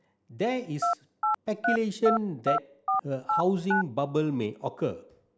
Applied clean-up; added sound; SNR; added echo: none; Telephone; -1 dB; none.